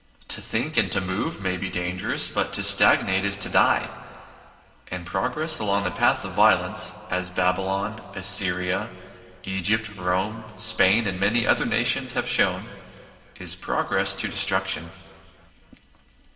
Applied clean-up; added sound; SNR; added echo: none; none; none; reverberation time 2.2 s.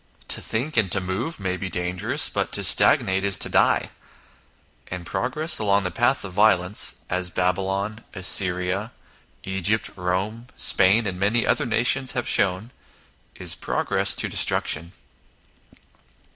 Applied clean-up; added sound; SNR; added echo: none; none; none; none.